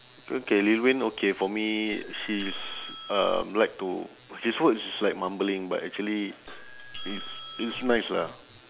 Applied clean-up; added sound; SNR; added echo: none; Doorbell; 10 dB; none.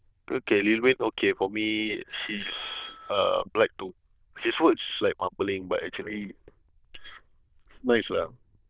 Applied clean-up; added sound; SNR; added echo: neural diffusion model UNIVERSE++.